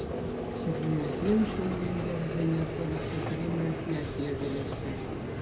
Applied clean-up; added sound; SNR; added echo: none; Vehicle; 1 dB; reverberation time 0.2 s.